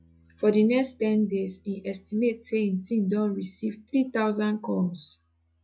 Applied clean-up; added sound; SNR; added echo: classical method log-MMSE.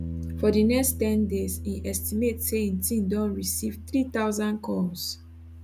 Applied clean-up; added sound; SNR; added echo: none; Bass guitar; 10 dB; none.